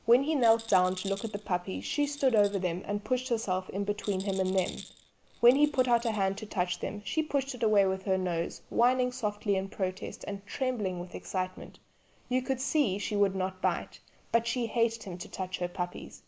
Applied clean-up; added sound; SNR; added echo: none; Rattle; 19 dB; none.